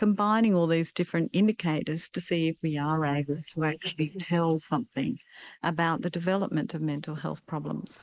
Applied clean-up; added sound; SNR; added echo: neural mask model Resemble Enhance denoiser.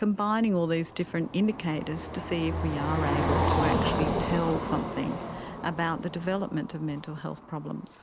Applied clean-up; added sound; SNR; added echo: none; Car passing by; 2 dB; none.